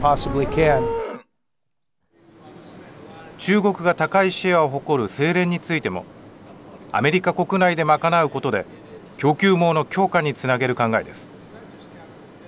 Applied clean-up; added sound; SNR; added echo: none; Livestock, farm animals, working animals; 16 dB; none.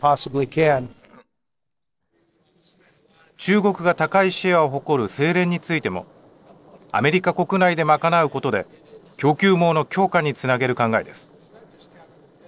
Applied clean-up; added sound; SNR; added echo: neural separator model SepFormer DNS4.